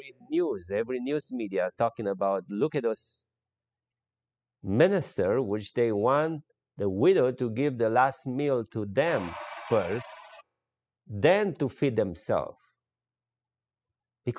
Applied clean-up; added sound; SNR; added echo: classical method spectral subtraction.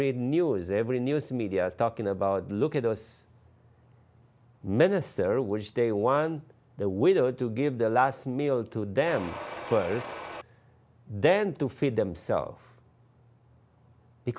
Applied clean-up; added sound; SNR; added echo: none; Mechanisms; 10 dB; none.